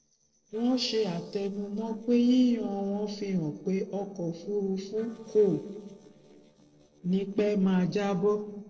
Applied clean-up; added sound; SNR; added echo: neural separator model SepFormer DNS4.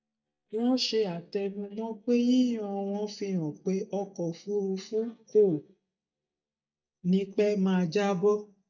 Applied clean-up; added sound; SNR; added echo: neural mask model DeepFilterNet 3.